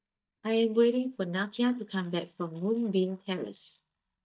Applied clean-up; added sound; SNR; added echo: neural mask model DeepFilterNet 3.